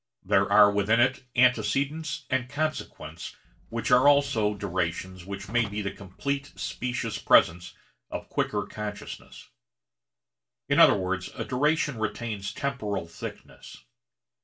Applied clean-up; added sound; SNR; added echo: none; Drawer open or close; 19 dB; reverberation time 0.2 s.